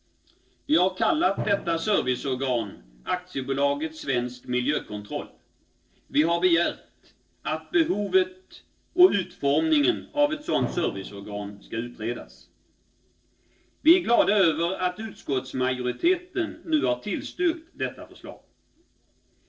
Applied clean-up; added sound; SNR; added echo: neural separator model SepFormer DNS4.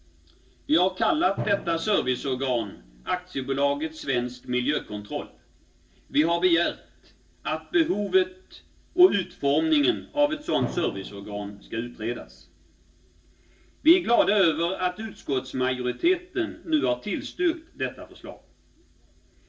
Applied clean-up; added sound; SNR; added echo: none; Drum; 19 dB; reverberation time 0.2 s.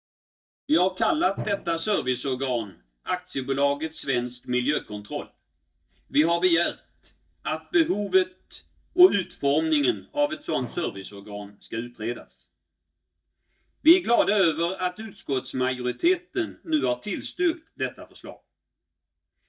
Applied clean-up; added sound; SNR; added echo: neural mask model DeepFilterNet 3.